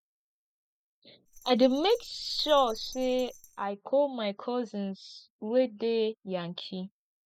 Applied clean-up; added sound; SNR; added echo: none; Bell; 18 dB; none.